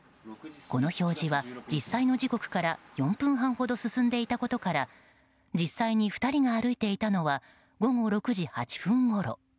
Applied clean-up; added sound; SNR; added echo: none; none; none; none.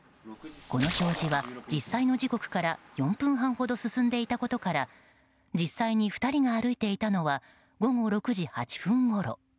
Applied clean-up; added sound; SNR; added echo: none; Splash, splatter; 8 dB; none.